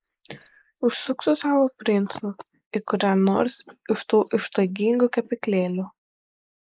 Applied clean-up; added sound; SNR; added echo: neural mask model Resemble Enhance denoiser.